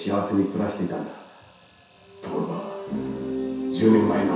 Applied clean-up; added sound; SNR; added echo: none; Alarm / Clock; 18 dB; reverberation time 0.7 s.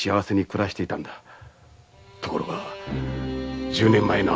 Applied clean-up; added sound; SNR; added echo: none; none; none; none.